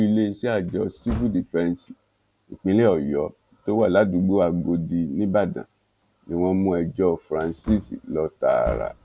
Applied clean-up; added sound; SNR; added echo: none; Wood; 18 dB; none.